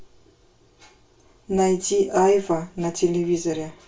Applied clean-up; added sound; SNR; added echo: none; none; none; reverberation time 0.2 s.